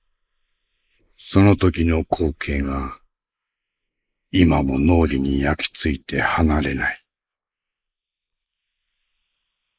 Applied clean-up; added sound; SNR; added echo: neural mask model Resemble Enhance denoiser.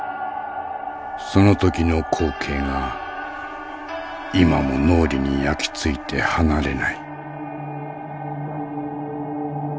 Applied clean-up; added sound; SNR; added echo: none; none; none; none.